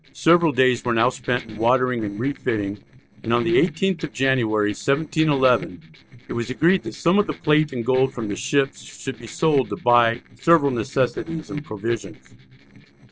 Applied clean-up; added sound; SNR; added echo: neural separator model SepFormer DNS4.